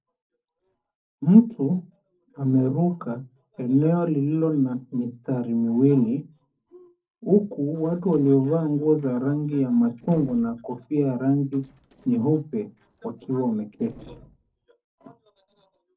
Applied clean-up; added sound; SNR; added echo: neural separator model SepFormer DNS4.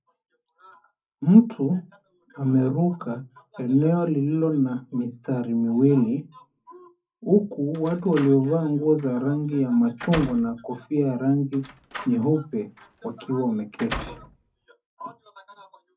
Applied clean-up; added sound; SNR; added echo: none; Slam; 15 dB; reverberation time 0.3 s.